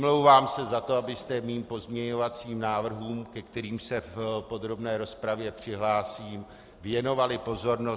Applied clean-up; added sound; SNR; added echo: none; none; none; none.